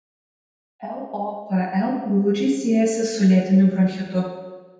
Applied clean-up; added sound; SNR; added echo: none; none; none; reverberation time 1.1 s.